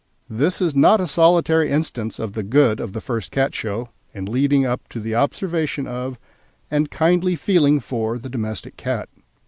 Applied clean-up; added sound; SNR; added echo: none; none; none; none.